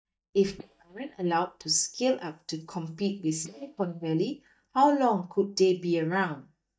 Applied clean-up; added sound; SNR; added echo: neural mask model DeepFilterNet 3.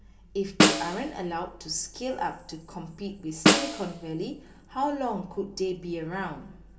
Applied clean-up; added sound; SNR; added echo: none; Snare drum; -5 dB; reverberation time 2.8 s.